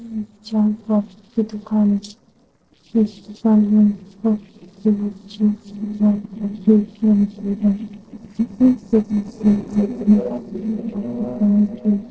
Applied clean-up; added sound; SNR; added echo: neural separator model SepFormer DNS4.